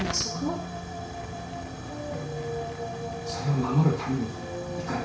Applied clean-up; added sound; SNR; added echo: none; Tick / Hiss / Explosion / Fire; 9 dB; reverberation time 0.6 s.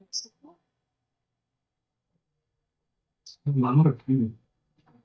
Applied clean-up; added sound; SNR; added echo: neural mask model DeepFilterNet 3.